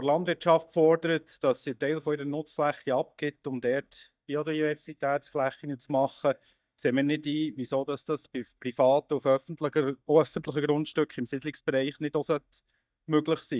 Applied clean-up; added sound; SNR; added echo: neural mask model DeepFilterNet 3.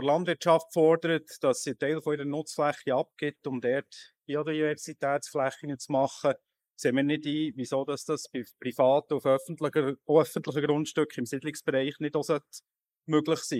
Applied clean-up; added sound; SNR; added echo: neural mask model Resemble Enhance denoiser.